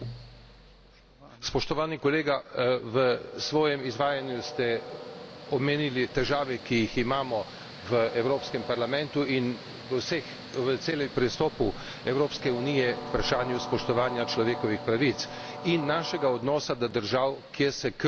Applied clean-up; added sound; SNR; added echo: none; Train; 13 dB; none.